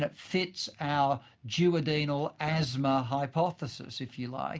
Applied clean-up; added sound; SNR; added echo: none; none; none; none.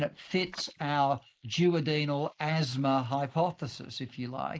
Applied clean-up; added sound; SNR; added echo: neural mask model Resemble Enhance denoiser.